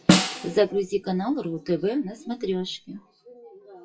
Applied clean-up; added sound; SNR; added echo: classical method WPE with log-MMSE.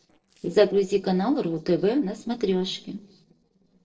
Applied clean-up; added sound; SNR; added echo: neural separator model SepFormer DNS4.